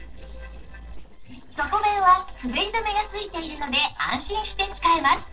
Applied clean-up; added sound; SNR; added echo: neural separator model SepFormer DNS4.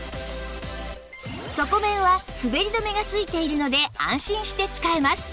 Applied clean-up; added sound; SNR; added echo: none; none; none; none.